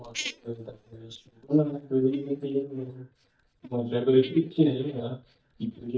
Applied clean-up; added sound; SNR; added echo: neural mask model DeepFilterNet 3.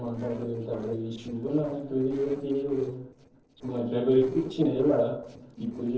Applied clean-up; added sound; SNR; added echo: neural separator model SepFormer DNS4.